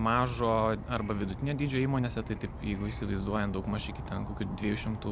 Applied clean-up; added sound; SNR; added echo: none; Insect / Frog; 9 dB; none.